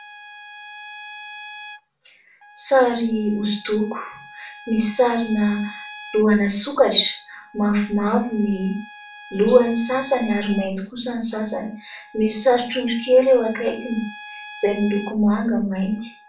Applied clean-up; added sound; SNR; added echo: none; Trumpet; 19 dB; reverberation time 0.3 s.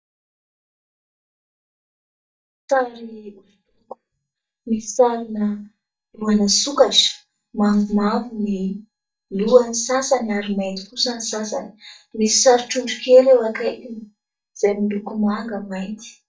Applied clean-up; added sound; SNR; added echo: neural mask model DeepFilterNet 3.